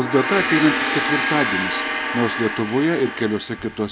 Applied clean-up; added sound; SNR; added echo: none; Gong; 2 dB; none.